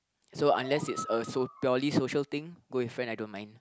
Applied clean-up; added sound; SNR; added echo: none; Animal; 14 dB; none.